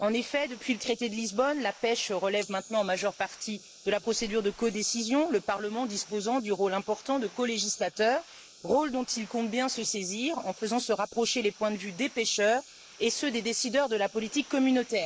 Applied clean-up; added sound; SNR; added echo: neural mask model Resemble Enhance denoiser.